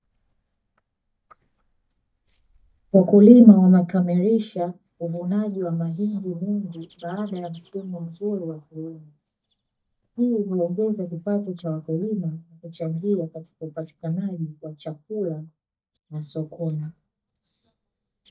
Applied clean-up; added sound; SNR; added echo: neural mask model DeepFilterNet 3.